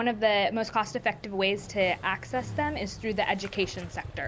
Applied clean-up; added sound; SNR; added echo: none; Motorcycle; 14 dB; none.